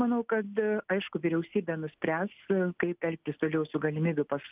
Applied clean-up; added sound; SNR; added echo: none; none; none; none.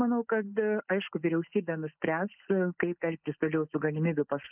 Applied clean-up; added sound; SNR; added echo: neural mask model Resemble Enhance denoiser.